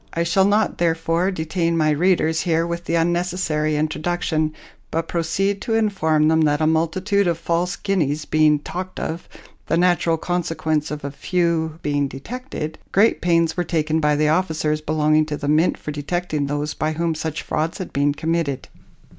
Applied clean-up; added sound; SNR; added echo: none; none; none; none.